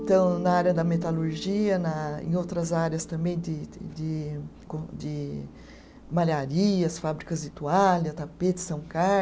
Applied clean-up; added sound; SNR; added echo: none; Mallet percussion; 17 dB; none.